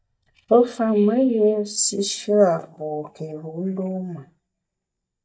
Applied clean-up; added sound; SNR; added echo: neural mask model DeepFilterNet 3.